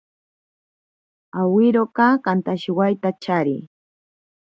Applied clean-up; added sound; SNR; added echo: none; none; none; none.